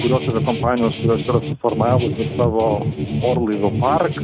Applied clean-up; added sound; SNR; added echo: neural mask model RNNoise.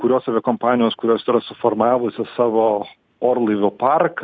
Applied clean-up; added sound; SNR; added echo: none; none; none; none.